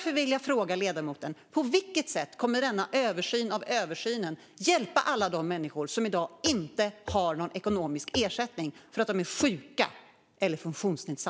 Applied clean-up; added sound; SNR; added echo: none; none; none; none.